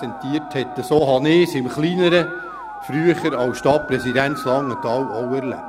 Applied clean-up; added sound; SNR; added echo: none; Musical instrument; 12 dB; none.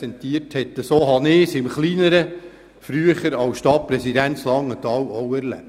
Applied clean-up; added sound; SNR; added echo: none; none; none; none.